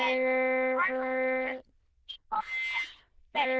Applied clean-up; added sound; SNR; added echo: neural diffusion model UNIVERSE++.